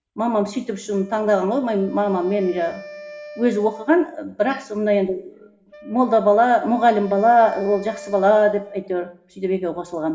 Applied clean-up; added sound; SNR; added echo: none; Wind instrument, woodwind instrument; 20 dB; reverberation time 0.7 s.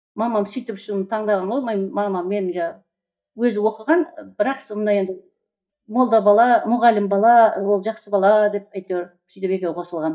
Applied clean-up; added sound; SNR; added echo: neural mask model DeepFilterNet 3.